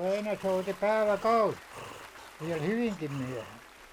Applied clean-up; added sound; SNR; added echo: none; Breathing + Applause / Cheering; 16 dB; none.